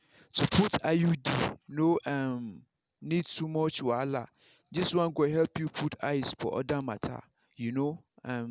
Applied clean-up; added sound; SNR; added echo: none; none; none; none.